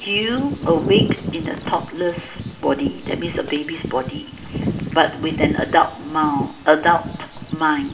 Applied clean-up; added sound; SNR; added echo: none; Bird vocalization, bird call, bird song; 6 dB; reverberation time 1.8 s.